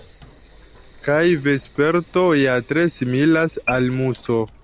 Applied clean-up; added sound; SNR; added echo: none; Sink (filling or washing) / Water; 19 dB; none.